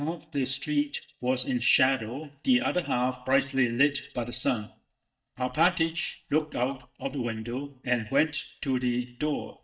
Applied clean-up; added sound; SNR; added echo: neural mask model DeepFilterNet 3.